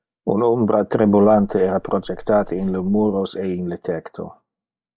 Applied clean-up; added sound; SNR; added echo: neural mask model DeepFilterNet 3.